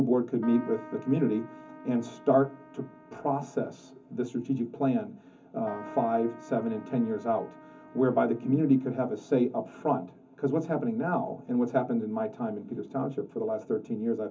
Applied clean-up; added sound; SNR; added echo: none; Keyboard (musical); 18 dB; reverberation time 0.3 s.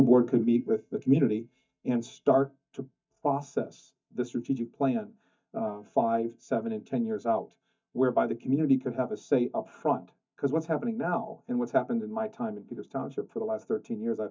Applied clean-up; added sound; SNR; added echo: neural mask model DeepFilterNet 3.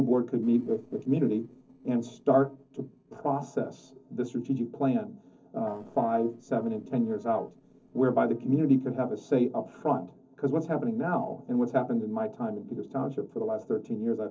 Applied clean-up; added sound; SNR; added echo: neural separator model SepFormer DNS4.